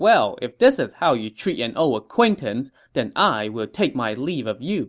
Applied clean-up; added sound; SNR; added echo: none; none; none; none.